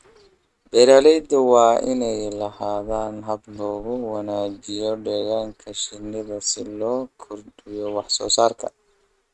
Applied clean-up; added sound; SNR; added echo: neural mask model RNNoise.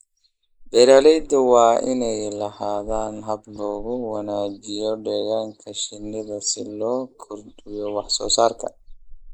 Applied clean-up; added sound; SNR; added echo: neural mask model Resemble Enhance denoiser.